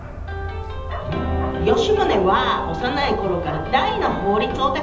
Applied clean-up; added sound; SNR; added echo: none; Bark; 8 dB; reverberation time 1.2 s.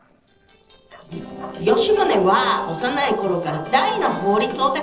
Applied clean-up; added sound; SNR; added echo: neural separator model SepFormer DNS4.